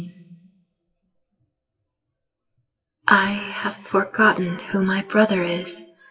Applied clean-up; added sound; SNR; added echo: classical method WPE with log-MMSE.